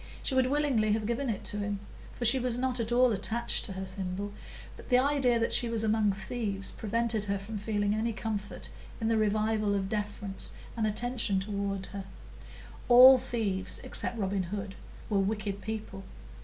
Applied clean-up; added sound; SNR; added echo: none; none; none; none.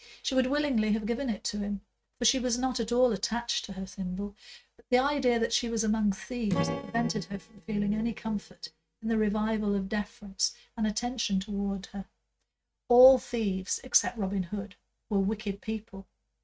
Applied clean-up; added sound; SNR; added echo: neural mask model RNNoise.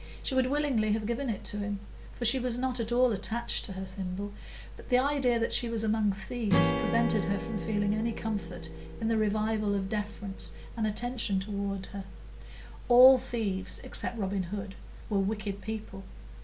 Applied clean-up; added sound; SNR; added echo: none; Strum; 10 dB; none.